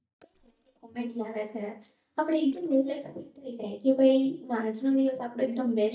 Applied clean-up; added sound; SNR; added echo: neural mask model DeepFilterNet 3.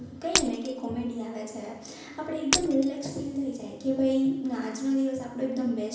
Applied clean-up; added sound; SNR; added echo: none; Shatter; 4 dB; reverberation time 0.9 s.